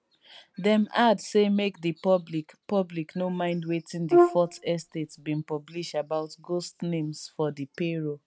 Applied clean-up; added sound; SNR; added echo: none; Brass instrument; -3 dB; none.